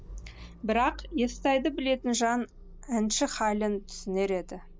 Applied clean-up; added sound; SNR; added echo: none; Idling / Engine starting / Motor vehicle (road); 16 dB; none.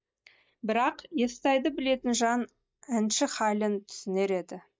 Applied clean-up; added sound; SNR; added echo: neural mask model DeepFilterNet 3.